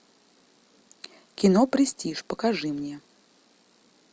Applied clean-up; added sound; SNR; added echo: none; none; none; none.